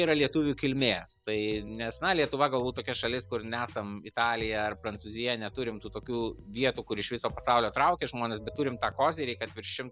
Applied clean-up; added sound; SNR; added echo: none; none; none; none.